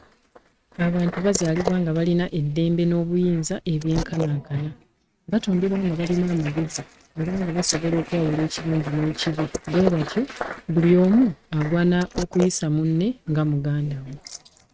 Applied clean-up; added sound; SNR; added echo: neural mask model RNNoise.